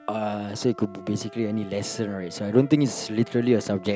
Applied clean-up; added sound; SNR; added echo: none; Wind instrument, woodwind instrument + Wind instrument, woodwind instrument; 20 dB; none.